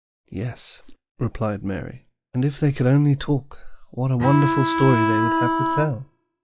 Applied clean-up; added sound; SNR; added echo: classical method log-MMSE.